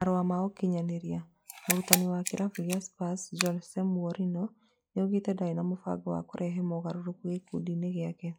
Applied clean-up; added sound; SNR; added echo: classical method log-MMSE.